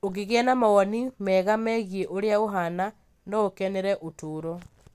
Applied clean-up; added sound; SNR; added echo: none; none; none; none.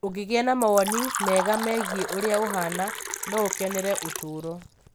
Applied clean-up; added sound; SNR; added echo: none; Fill (with liquid); 6 dB; none.